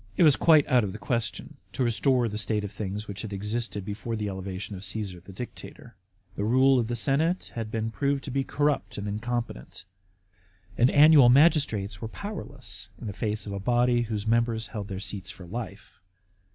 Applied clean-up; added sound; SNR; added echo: none; none; none; none.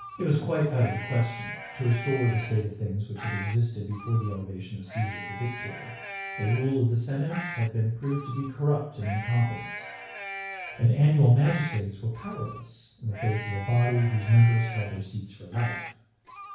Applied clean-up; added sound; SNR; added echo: none; Livestock, farm animals, working animals; 13 dB; reverberation time 0.6 s.